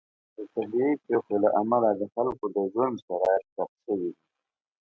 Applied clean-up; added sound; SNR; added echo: none; none; none; none.